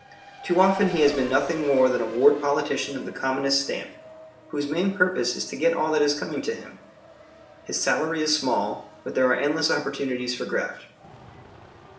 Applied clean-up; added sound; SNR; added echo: none; Race car, auto racing; 18 dB; reverberation time 0.6 s.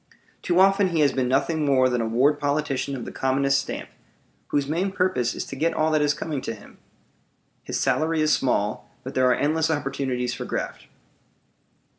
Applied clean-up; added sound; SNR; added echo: none; none; none; none.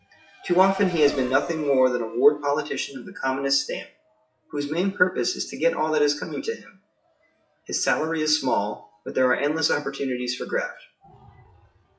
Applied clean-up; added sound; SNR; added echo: classical method WPE with log-MMSE.